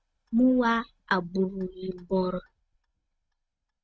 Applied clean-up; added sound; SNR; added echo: neural mask model RNNoise.